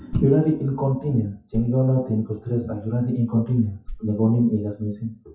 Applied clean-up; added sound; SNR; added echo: classical method WPE with log-MMSE.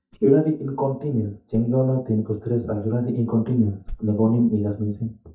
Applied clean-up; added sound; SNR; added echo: neural mask model DeepFilterNet 3.